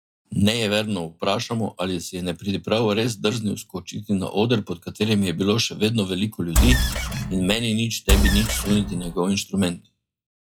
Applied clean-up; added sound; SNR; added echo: classical method log-MMSE.